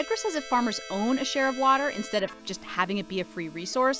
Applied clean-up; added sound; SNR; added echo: none; Keyboard (musical); 15 dB; none.